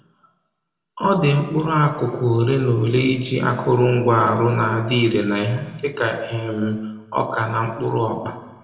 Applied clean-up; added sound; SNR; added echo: none; none; none; reverberation time 1.1 s.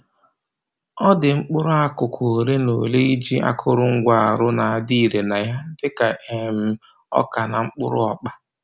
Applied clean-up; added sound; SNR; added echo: none; none; none; none.